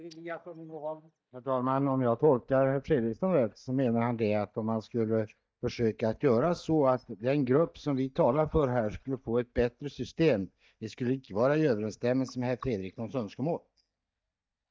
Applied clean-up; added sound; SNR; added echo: neural mask model DeepFilterNet 3.